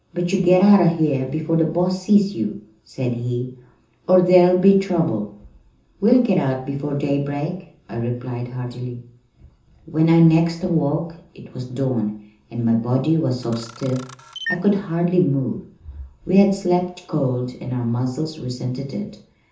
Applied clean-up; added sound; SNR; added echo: none; Camera; 13 dB; reverberation time 0.6 s.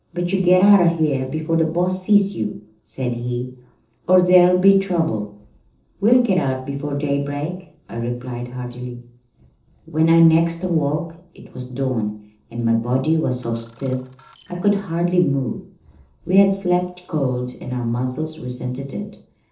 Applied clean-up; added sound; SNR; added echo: neural separator model SepFormer DNS4.